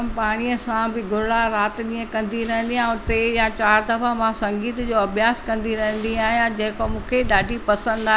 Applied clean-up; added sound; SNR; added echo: none; none; none; none.